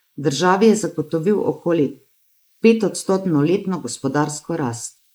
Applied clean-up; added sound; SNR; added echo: neural mask model Resemble Enhance denoiser.